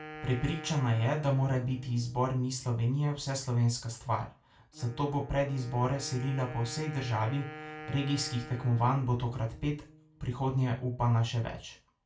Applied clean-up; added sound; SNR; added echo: none; Wind instrument, woodwind instrument; 17 dB; reverberation time 0.3 s.